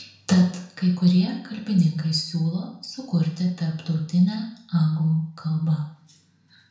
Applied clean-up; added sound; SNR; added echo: none; none; none; reverberation time 0.5 s.